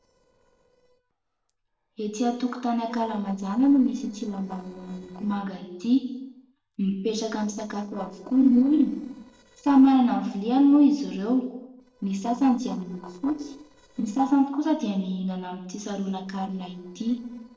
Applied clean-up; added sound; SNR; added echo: neural separator model SepFormer DNS4.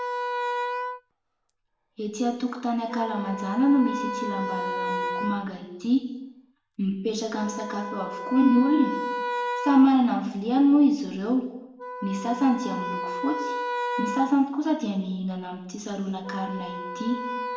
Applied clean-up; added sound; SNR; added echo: none; Wind instrument, woodwind instrument; 7 dB; reverberation time 0.8 s.